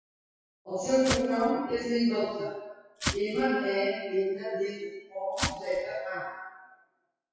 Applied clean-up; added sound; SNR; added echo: classical method WPE with log-MMSE.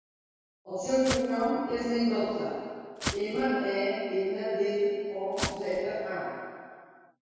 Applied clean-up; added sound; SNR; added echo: none; Walk, footsteps; 5 dB; reverberation time 2.0 s.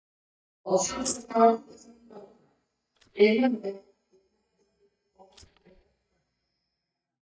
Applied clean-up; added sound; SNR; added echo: neural mask model DeepFilterNet 3.